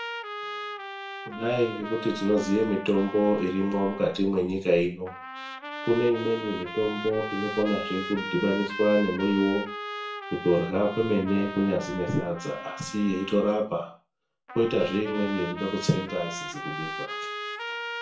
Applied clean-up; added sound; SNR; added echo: none; Trumpet; 10 dB; reverberation time 0.3 s.